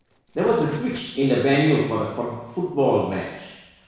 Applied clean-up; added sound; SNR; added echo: neural separator model SepFormer DNS4.